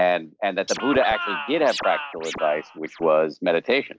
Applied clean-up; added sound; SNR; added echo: none; Scratching (performance technique); 9 dB; none.